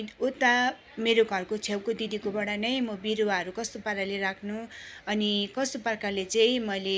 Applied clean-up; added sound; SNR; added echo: none; none; none; none.